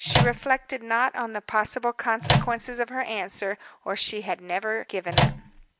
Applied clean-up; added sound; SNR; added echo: none; Microwave oven; -3 dB; none.